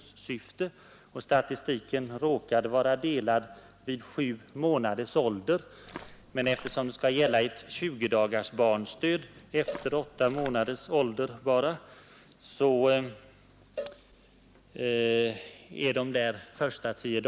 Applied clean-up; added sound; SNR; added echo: none; Walk, footsteps + Cowbell; 16 dB; none.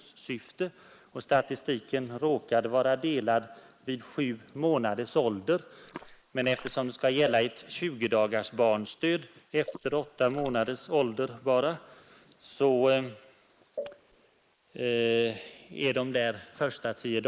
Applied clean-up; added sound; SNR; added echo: neural mask model Resemble Enhance denoiser.